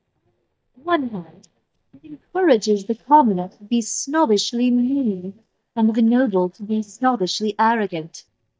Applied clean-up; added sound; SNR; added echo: neural mask model DeepFilterNet 3.